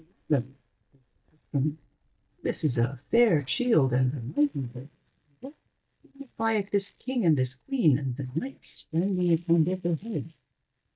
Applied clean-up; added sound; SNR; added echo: neural mask model DeepFilterNet 3.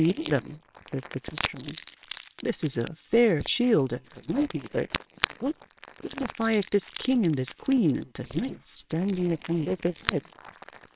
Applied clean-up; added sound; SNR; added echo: neural separator model SepFormer WHAMR!.